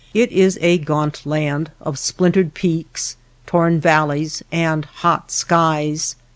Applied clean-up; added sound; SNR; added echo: none; none; none; none.